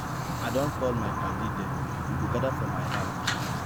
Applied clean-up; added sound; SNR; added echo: none; Fire; -4 dB; none.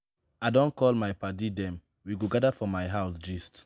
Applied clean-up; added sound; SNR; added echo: none; none; none; none.